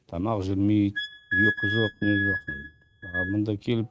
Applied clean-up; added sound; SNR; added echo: neural mask model RNNoise.